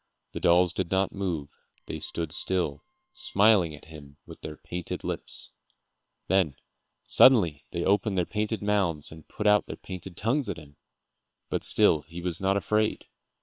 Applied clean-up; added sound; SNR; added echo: neural separator model SepFormer WHAM!.